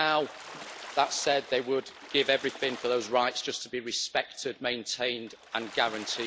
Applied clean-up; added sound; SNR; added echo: none; Water / Splash, splatter; 16 dB; none.